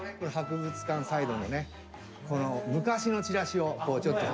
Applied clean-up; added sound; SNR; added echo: none; Wind instrument, woodwind instrument; 14 dB; none.